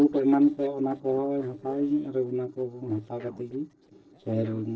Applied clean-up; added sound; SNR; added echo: neural separator model SepFormer DNS4.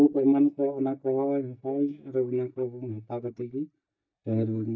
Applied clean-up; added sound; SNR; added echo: neural mask model DeepFilterNet 3.